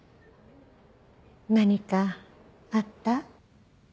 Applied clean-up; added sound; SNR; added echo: none; none; none; none.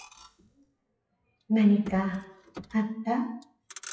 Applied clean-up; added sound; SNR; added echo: classical method WPE with log-MMSE.